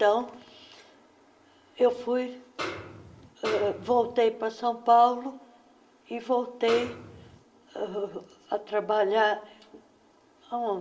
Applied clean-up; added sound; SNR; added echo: none; Snare drum; 10 dB; reverberation time 0.7 s.